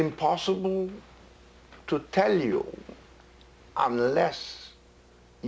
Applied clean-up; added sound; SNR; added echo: none; none; none; none.